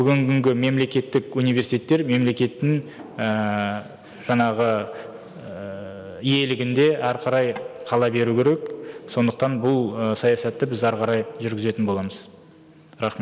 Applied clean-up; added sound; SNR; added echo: none; Tap / Wood; 20 dB; none.